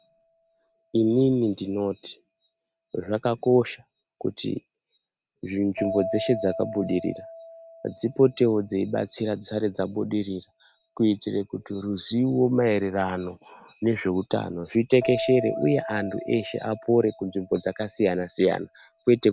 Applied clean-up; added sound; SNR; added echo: none; Keyboard (musical); 14 dB; none.